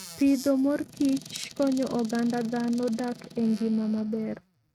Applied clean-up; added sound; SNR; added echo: neural mask model RNNoise.